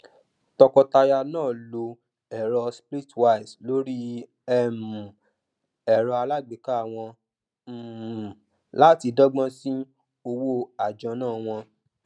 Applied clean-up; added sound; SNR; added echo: none; none; none; none.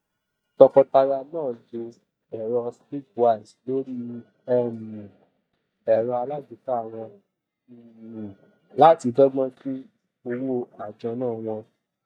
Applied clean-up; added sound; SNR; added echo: neural mask model DeepFilterNet 3.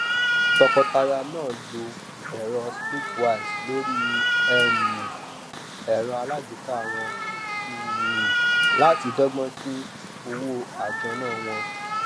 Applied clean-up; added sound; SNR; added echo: none; Cat; -1 dB; none.